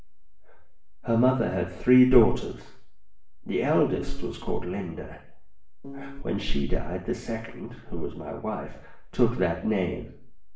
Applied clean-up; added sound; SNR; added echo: none; Piano; 13 dB; reverberation time 0.5 s.